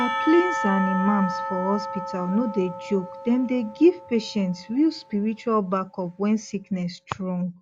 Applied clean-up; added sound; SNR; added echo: none; Church bell / Percussion; 8 dB; none.